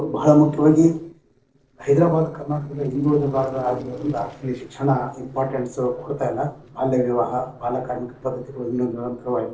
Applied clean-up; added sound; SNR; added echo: neural separator model SepFormer DNS4.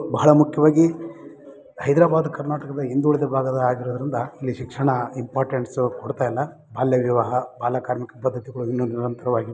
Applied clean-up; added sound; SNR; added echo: none; none; none; none.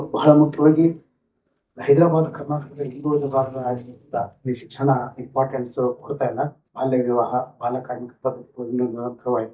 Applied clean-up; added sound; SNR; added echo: neural mask model DeepFilterNet 3.